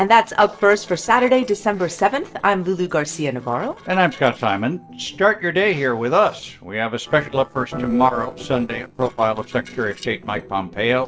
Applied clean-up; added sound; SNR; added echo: neural separator model SepFormer DNS4.